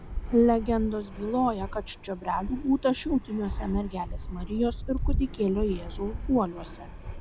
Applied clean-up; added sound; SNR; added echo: none; Fixed-wing aircraft, airplane; 6 dB; none.